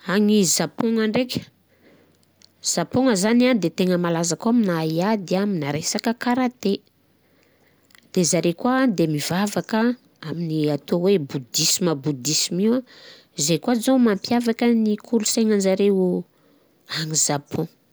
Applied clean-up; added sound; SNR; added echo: none; none; none; none.